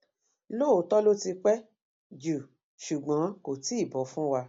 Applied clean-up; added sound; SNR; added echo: none; none; none; none.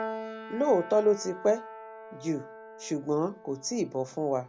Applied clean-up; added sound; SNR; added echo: none; Piano; 13 dB; none.